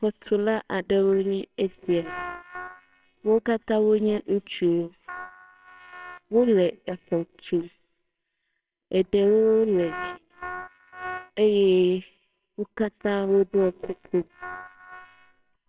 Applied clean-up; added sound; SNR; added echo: neural separator model SepFormer WHAMR!.